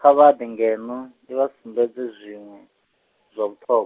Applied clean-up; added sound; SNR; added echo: none; none; none; none.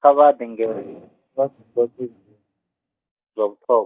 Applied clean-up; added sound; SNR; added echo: neural mask model DeepFilterNet 3.